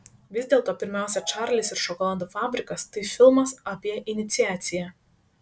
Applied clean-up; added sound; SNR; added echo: none; Piano; 16 dB; none.